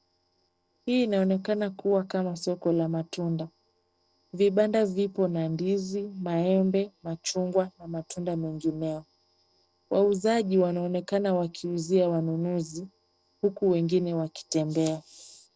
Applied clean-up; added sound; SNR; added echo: neural separator model SepFormer DNS4.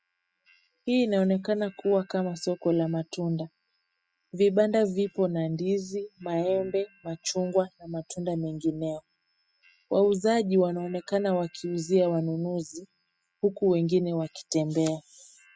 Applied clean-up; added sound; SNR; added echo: classical method spectral subtraction.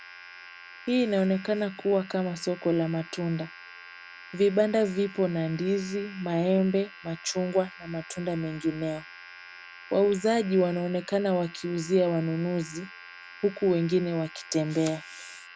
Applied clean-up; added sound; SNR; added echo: none; Domestic sounds, home sounds; 18 dB; none.